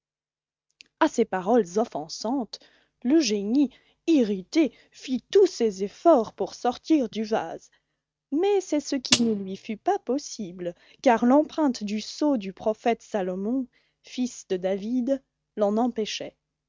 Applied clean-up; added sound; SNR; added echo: neural mask model RNNoise.